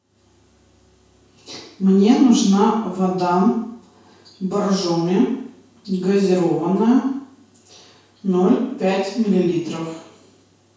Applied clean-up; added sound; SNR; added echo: none; none; none; reverberation time 0.6 s.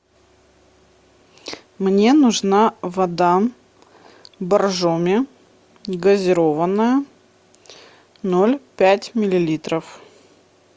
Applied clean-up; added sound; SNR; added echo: none; none; none; none.